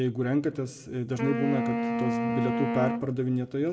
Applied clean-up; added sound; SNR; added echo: none; Wind instrument, woodwind instrument; 2 dB; reverberation time 0.6 s.